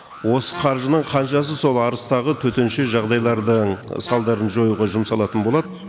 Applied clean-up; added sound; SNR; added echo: none; Brass instrument + Alarm; 19 dB; none.